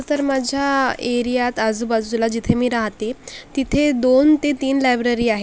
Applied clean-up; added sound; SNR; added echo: none; none; none; none.